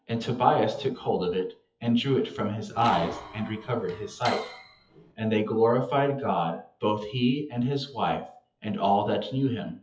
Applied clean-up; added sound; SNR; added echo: classical method WPE with log-MMSE.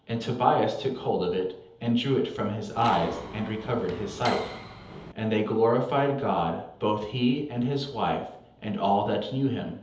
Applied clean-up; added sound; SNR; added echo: none; Mechanisms; 11 dB; reverberation time 0.8 s.